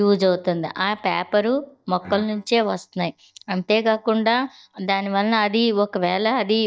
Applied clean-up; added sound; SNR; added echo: neural mask model DeepFilterNet 3.